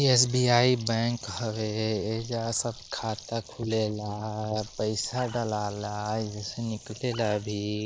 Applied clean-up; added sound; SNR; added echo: neural mask model Resemble Enhance denoiser.